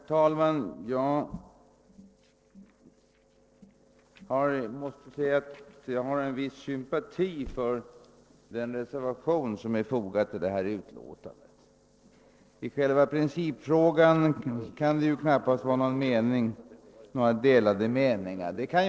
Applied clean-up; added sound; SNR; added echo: neural separator model SepFormer DNS4.